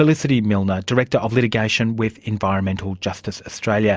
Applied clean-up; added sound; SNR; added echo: none; none; none; none.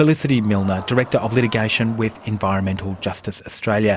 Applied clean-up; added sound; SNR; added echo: none; Crowd; 19 dB; none.